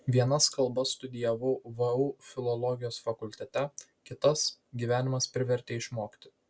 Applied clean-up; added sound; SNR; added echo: none; none; none; none.